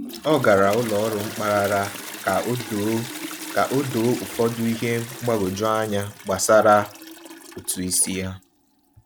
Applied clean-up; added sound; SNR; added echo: none; Toilet flush; 13 dB; none.